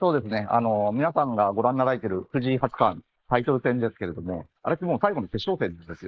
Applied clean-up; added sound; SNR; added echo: neural mask model Resemble Enhance denoiser.